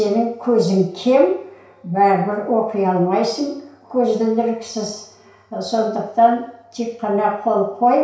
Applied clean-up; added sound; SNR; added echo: none; none; none; reverberation time 0.6 s.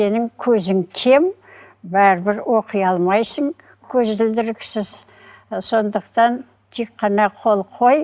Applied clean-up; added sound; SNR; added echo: none; none; none; none.